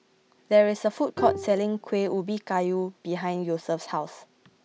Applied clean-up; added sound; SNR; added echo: none; Bowed string instrument; 11 dB; none.